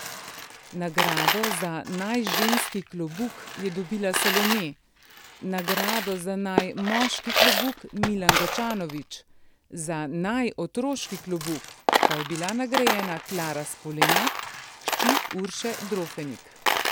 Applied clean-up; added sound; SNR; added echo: none; Coin (dropping); -2 dB; none.